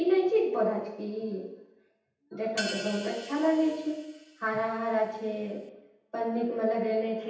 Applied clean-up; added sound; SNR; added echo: none; Hi-hat; 13 dB; reverberation time 0.9 s.